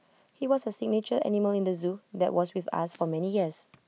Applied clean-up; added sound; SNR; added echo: none; none; none; none.